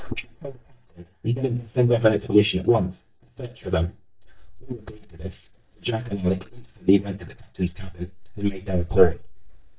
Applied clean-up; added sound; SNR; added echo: neural mask model DeepFilterNet 3.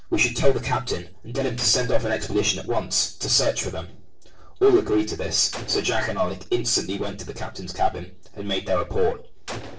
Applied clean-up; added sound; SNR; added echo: neural separator model SepFormer DNS4.